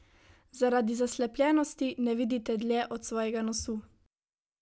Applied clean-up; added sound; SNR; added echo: none; none; none; none.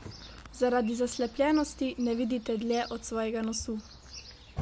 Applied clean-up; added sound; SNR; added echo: none; Chirp, tweet; 15 dB; none.